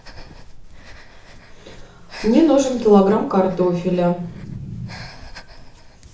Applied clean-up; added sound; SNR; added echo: none; Breathing; 18 dB; reverberation time 0.7 s.